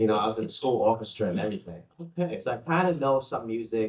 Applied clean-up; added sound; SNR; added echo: neural mask model DeepFilterNet 3.